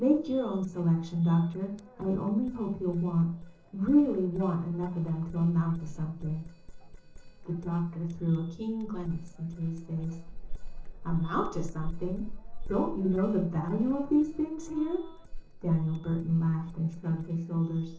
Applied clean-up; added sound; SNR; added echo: neural separator model SepFormer DNS4.